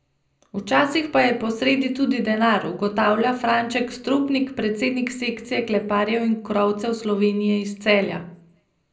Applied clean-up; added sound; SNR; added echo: none; none; none; reverberation time 0.4 s.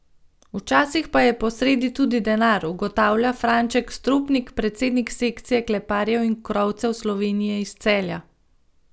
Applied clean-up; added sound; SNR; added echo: none; none; none; none.